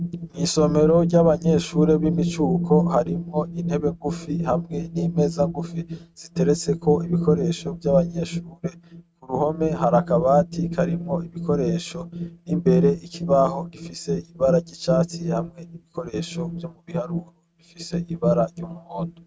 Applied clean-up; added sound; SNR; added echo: neural mask model RNNoise.